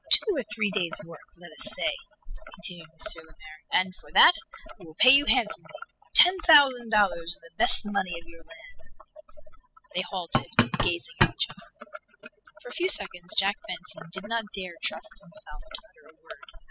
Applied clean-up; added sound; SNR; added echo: classical method spectral subtraction.